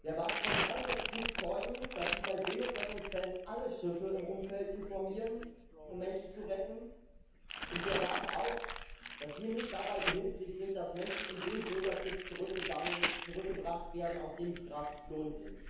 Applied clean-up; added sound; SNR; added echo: none; Crumpling, crinkling; 3 dB; reverberation time 0.9 s.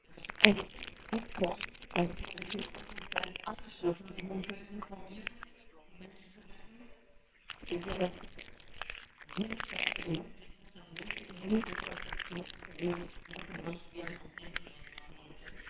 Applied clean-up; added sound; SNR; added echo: neural separator model SepFormer WHAMR!.